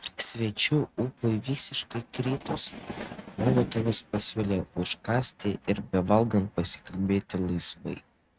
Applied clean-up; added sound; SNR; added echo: neural mask model RNNoise.